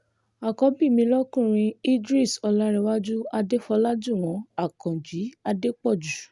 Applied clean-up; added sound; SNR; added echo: none; none; none; none.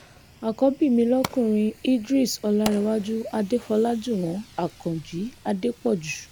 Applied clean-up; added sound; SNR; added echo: none; Fire; 17 dB; none.